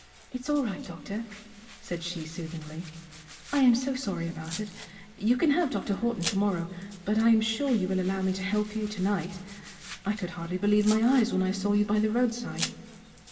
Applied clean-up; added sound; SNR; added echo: none; Domestic sounds, home sounds; 16 dB; reverberation time 2.0 s.